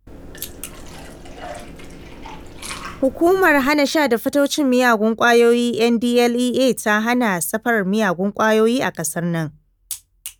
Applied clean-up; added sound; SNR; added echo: none; Liquid; 16 dB; none.